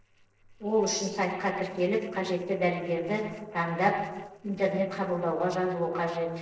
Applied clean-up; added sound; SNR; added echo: neural separator model SepFormer DNS4.